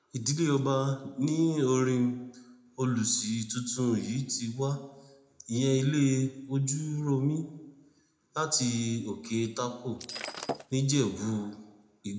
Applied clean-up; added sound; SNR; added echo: none; Shatter; 9 dB; reverberation time 0.5 s.